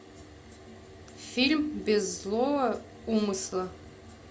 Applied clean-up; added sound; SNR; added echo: none; none; none; none.